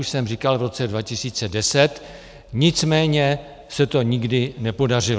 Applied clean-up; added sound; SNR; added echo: none; none; none; none.